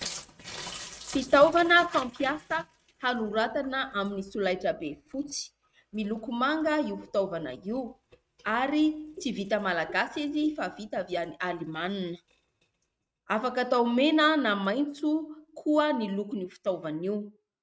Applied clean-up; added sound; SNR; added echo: neural mask model RNNoise.